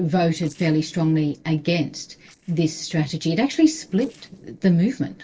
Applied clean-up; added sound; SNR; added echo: neural separator model SepFormer DNS4.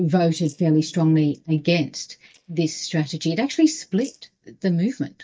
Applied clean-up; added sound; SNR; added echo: neural mask model DeepFilterNet 3.